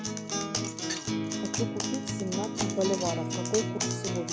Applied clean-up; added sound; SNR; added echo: none; Acoustic guitar; -3 dB; none.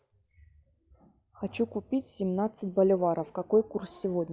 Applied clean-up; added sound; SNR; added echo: none; none; none; none.